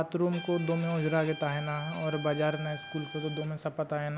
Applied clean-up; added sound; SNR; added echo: none; Bowed string instrument; 13 dB; none.